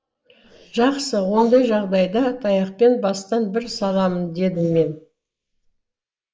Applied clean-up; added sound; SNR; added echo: neural mask model Resemble Enhance denoiser.